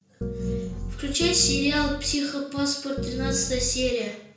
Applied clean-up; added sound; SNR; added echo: none; Piano; 4 dB; reverberation time 0.5 s.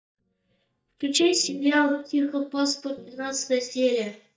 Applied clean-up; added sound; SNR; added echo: neural mask model DeepFilterNet 3.